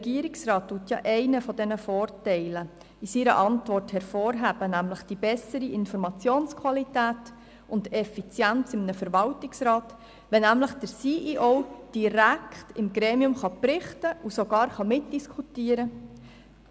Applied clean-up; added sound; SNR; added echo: none; none; none; none.